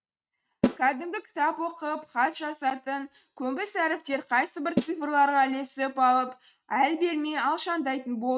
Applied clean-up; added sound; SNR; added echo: neural mask model RNNoise.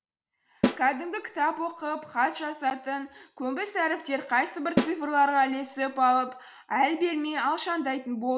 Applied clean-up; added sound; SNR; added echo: none; Snare drum; 5 dB; none.